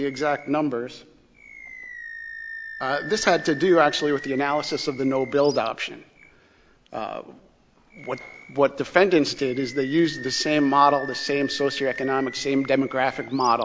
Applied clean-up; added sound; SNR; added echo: none; Animal; 16 dB; none.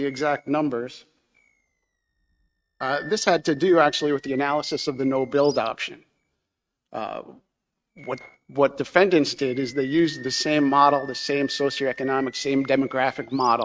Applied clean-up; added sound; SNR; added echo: neural mask model RNNoise.